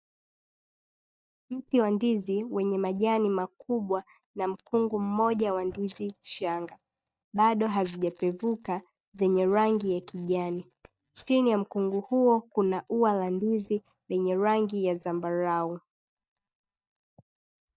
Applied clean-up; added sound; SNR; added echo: neural mask model DeepFilterNet 3.